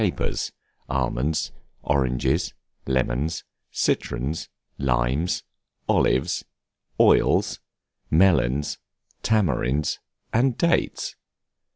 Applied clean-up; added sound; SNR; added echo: none; none; none; none.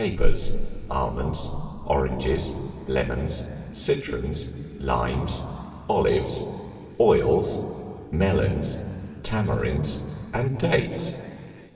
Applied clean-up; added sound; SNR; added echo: none; none; none; reverberation time 2.7 s.